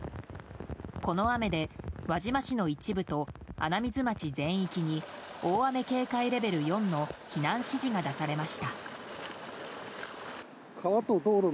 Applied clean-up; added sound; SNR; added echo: none; none; none; none.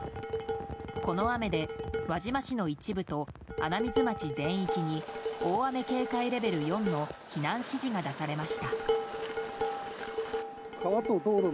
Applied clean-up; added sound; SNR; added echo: none; Dishes, pots, and pans; 4 dB; none.